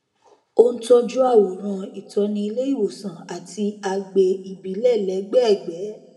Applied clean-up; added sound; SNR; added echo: none; none; none; reverberation time 1.0 s.